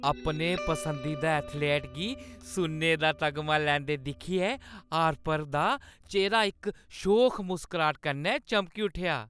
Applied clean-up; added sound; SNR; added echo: none; Guitar; 17 dB; none.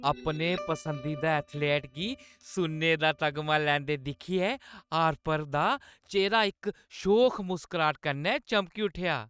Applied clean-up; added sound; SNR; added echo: neural mask model RNNoise.